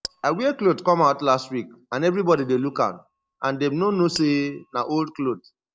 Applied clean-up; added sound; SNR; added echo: neural separator model SepFormer DNS4.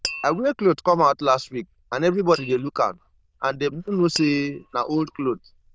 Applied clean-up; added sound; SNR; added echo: neural diffusion model UNIVERSE++.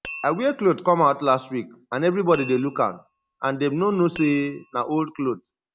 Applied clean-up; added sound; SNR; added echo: none; Tap; 15 dB; none.